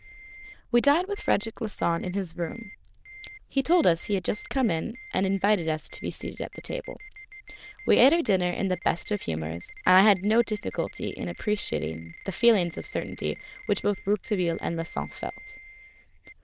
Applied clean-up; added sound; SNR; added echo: neural diffusion model UNIVERSE++.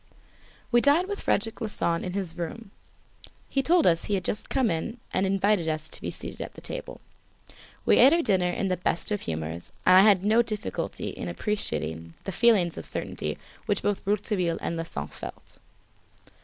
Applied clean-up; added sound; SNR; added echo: neural mask model Resemble Enhance denoiser.